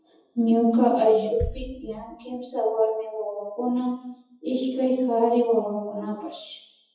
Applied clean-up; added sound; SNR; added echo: classical method WPE with log-MMSE.